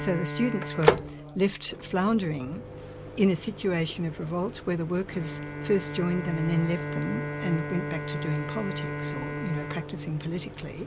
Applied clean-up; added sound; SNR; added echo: none; Bowed string instrument + Microwave oven; 4 dB; none.